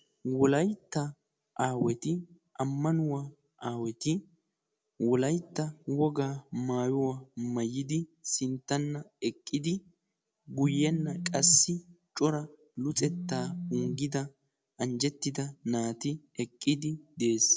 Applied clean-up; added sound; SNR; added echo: none; Telephone; 5 dB; none.